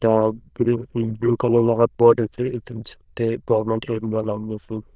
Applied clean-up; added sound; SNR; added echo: neural diffusion model UNIVERSE++.